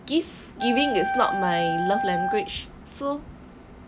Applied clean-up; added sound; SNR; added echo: none; Wind instrument, woodwind instrument; 1 dB; none.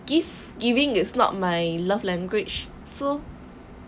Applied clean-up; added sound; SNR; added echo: none; none; none; none.